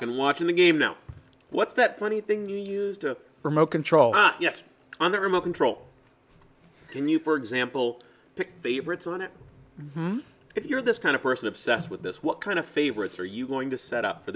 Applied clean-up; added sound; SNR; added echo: none; none; none; none.